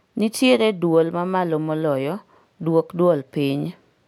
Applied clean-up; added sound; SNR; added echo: none; none; none; none.